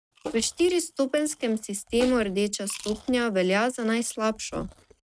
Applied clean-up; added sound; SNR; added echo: neural mask model RNNoise.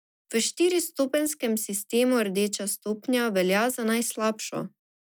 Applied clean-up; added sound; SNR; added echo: none; none; none; none.